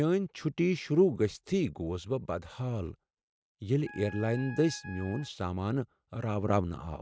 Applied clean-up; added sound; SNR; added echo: neural mask model RNNoise.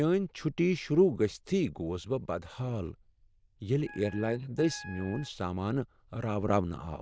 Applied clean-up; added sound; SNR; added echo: neural diffusion model UNIVERSE++.